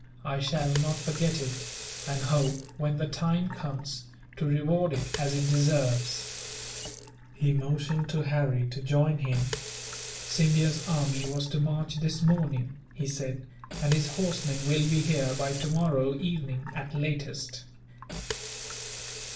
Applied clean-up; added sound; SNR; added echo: none; Sink (filling or washing) / Water tap, faucet; 12 dB; reverberation time 0.3 s.